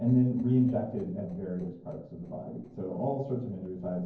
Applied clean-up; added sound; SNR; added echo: neural separator model SepFormer DNS4.